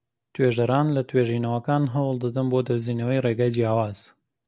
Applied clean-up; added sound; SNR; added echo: none; none; none; none.